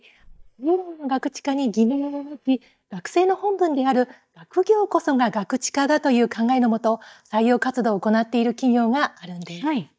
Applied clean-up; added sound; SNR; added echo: neural mask model DeepFilterNet 3.